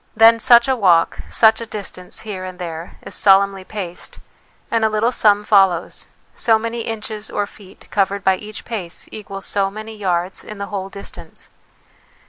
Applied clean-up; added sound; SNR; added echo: none; none; none; none.